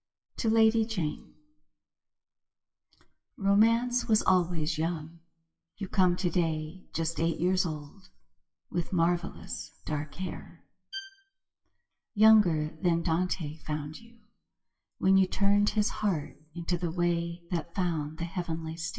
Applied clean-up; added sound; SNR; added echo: classical method WPE with log-MMSE.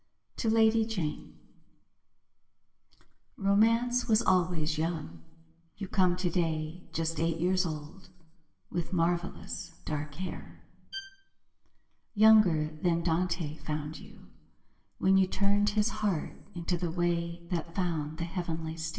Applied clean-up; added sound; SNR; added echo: none; Bowed string instrument; 18 dB; reverberation time 0.8 s.